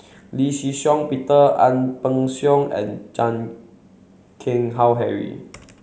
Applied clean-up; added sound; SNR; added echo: none; none; none; none.